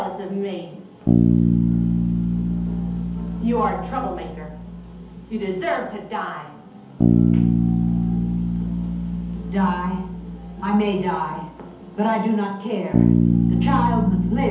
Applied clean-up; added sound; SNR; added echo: none; Bass guitar; -4 dB; reverberation time 2.2 s.